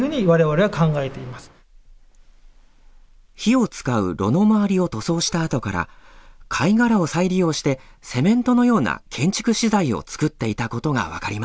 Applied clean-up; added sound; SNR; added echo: none; none; none; none.